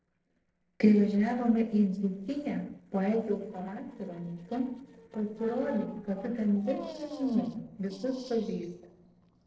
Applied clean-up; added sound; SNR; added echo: neural separator model SepFormer DNS4.